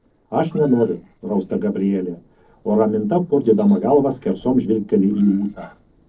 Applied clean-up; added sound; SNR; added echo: neural separator model SepFormer DNS4.